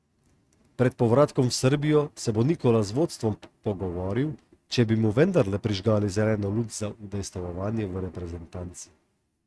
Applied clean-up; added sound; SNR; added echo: neural mask model RNNoise.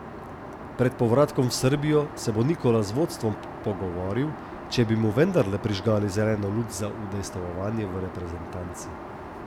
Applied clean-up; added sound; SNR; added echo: none; Aircraft; 12 dB; none.